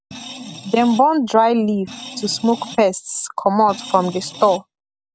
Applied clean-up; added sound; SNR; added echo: none; Screech; 16 dB; none.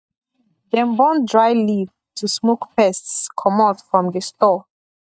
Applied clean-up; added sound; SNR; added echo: neural mask model DeepFilterNet 3.